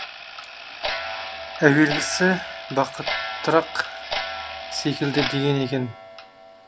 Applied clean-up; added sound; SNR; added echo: none; Clock; 7 dB; none.